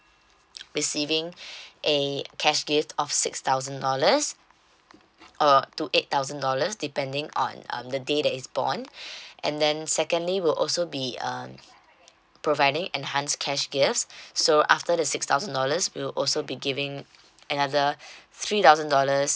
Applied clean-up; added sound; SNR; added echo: none; none; none; none.